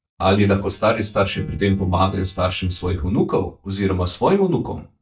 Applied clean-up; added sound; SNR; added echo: neural mask model DeepFilterNet 3.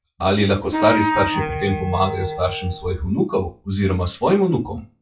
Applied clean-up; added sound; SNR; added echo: classical method WPE with log-MMSE.